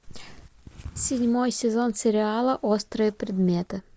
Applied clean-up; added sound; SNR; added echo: none; none; none; none.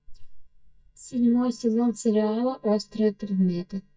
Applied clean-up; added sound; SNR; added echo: neural mask model DeepFilterNet 3.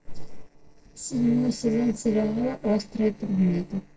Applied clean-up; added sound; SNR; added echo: neural separator model SepFormer DNS4.